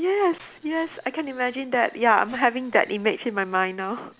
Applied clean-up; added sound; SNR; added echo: none; none; none; none.